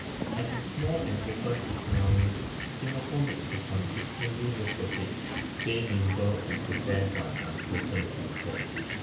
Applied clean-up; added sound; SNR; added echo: none; Fowl; 2 dB; reverberation time 0.5 s.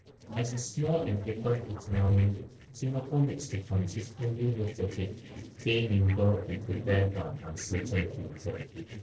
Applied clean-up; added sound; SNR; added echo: neural separator model SepFormer DNS4.